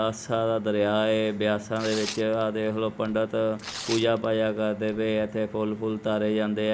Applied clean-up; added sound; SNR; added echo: none; Tearing; 15 dB; none.